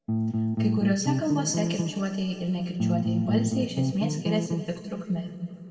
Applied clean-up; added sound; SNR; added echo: none; Bass guitar; -2 dB; reverberation time 2.0 s.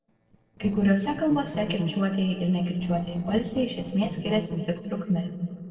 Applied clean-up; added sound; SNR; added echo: neural separator model SepFormer DNS4.